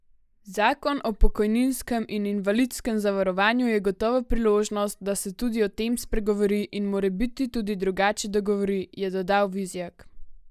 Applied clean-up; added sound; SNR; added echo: neural mask model Resemble Enhance denoiser.